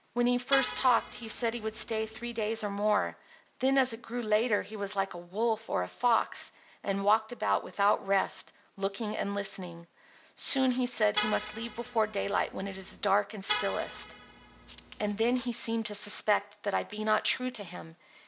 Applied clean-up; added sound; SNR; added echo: none; Vehicle horn, car horn, honking; 9 dB; none.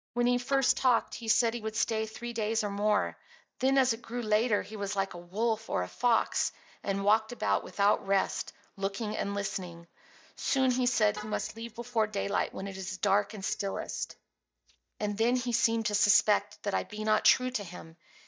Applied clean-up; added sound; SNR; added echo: neural mask model DeepFilterNet 3.